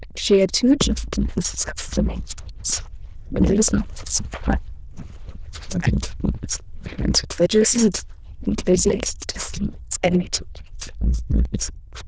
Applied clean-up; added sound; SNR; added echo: neural diffusion model UNIVERSE++.